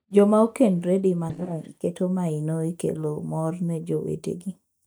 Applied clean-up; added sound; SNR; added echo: neural mask model DeepFilterNet 3.